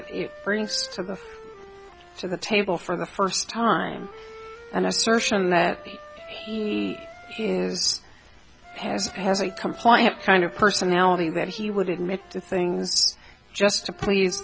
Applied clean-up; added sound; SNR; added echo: none; Wind instrument, woodwind instrument; 19 dB; none.